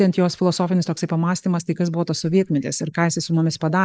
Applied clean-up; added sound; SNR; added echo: neural mask model Resemble Enhance denoiser.